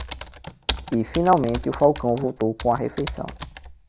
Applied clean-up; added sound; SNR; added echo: none; Computer keyboard; 10 dB; none.